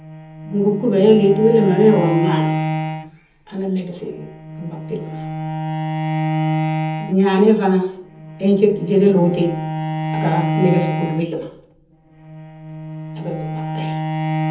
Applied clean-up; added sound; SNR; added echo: none; Bowed string instrument; 5 dB; reverberation time 0.7 s.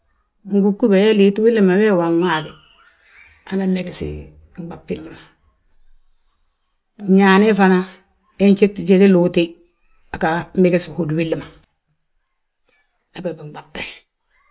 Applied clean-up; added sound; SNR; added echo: none; none; none; none.